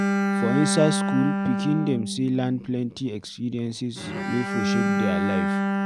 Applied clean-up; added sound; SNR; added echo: none; Bowed string instrument; -1 dB; none.